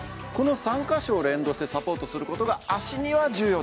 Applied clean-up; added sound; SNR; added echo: none; none; none; none.